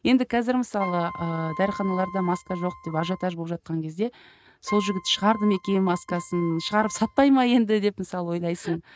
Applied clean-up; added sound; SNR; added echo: neural mask model RNNoise.